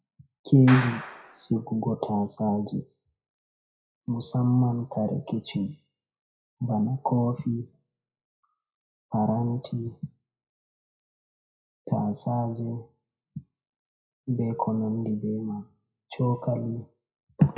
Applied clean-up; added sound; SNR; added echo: classical method WPE with log-MMSE.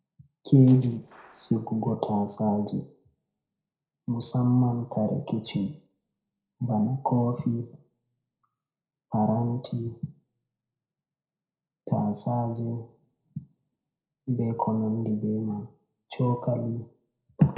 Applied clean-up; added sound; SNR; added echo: neural separator model SepFormer DNS4.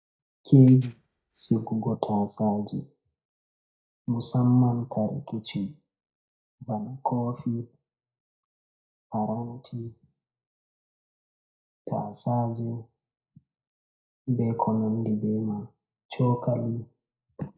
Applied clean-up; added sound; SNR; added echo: neural mask model DeepFilterNet 3.